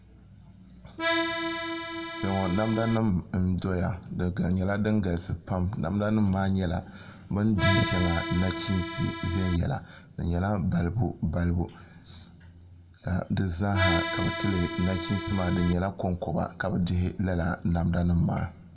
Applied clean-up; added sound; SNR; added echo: none; Accordion; 2 dB; reverberation time 1.1 s.